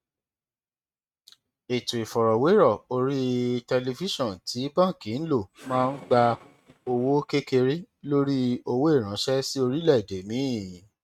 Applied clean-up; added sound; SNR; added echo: neural mask model RNNoise.